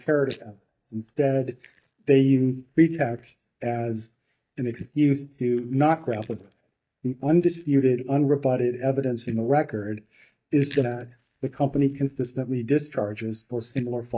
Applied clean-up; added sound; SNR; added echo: neural mask model DeepFilterNet 3.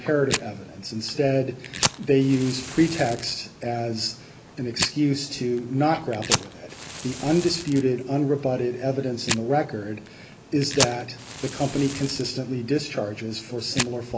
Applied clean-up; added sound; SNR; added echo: none; Fire; 9 dB; none.